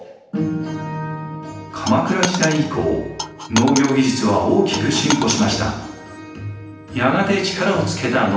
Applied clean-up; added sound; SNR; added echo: none; Coin (dropping); 8 dB; reverberation time 0.9 s.